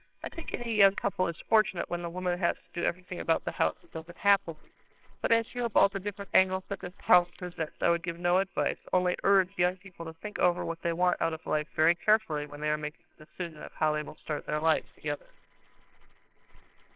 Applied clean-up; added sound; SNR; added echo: neural separator model SepFormer WHAMR!.